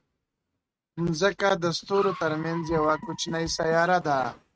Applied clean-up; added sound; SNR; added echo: neural mask model RNNoise.